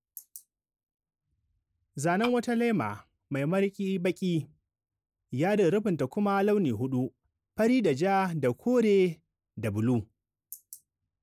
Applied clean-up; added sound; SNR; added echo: neural mask model Resemble Enhance denoiser.